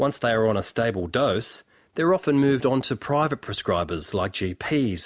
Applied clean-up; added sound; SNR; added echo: none; none; none; none.